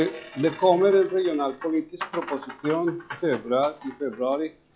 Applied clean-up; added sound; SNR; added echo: classical method log-MMSE.